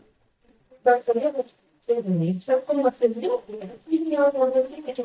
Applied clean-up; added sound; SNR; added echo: neural mask model DeepFilterNet 3.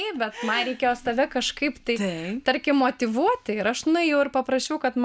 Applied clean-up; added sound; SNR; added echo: none; none; none; none.